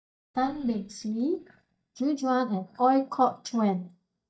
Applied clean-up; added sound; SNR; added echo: neural mask model DeepFilterNet 3.